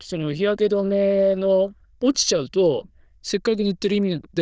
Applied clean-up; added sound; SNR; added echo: neural diffusion model UNIVERSE++.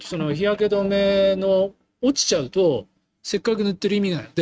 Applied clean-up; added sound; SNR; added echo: neural mask model RNNoise.